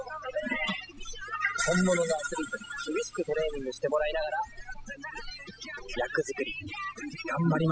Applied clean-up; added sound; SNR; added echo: classical method spectral subtraction.